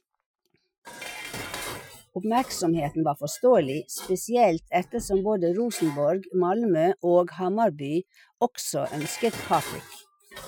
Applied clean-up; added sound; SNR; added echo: classical method Wiener filter.